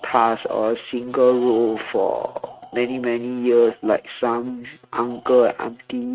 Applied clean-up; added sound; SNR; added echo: neural mask model RNNoise.